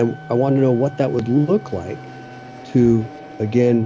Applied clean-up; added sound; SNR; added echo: none; Wind instrument, woodwind instrument + Fixed-wing aircraft, airplane; 17 dB; none.